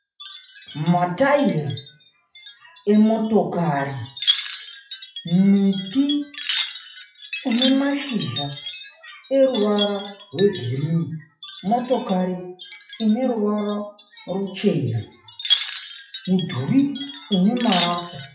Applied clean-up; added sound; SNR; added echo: classical method WPE with log-MMSE.